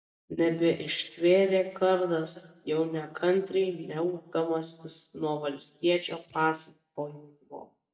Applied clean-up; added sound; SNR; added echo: neural mask model DeepFilterNet 3.